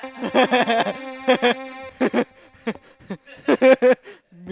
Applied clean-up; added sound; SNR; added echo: none; Keyboard (musical); 15 dB; none.